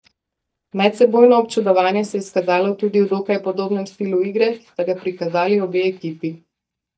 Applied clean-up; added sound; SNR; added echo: neural mask model DeepFilterNet 3.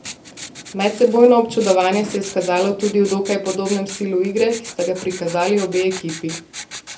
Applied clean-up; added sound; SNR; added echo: none; Writing; 15 dB; reverberation time 0.3 s.